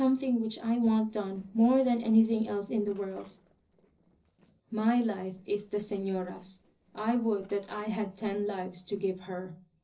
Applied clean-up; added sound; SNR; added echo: neural separator model SepFormer DNS4.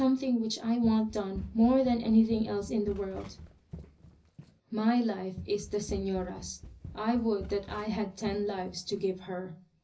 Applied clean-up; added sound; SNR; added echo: none; Run; 15 dB; reverberation time 0.4 s.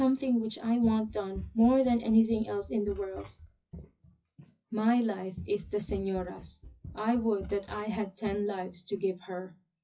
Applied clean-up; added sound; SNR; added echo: classical method WPE with log-MMSE.